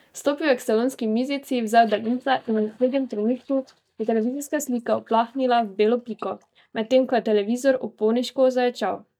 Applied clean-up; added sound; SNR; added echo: neural mask model DeepFilterNet 3.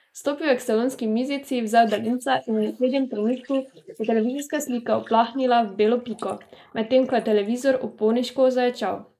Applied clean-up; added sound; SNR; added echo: neural mask model Resemble Enhance denoiser.